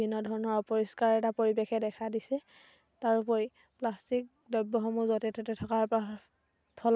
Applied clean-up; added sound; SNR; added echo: none; none; none; none.